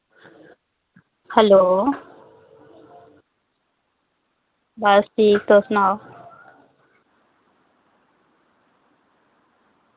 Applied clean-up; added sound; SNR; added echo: none; none; none; none.